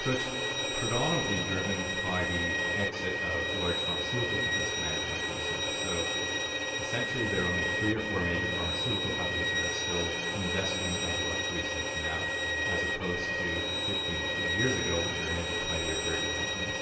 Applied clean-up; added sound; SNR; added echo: none; Bowed string instrument; -4 dB; reverberation time 2.5 s.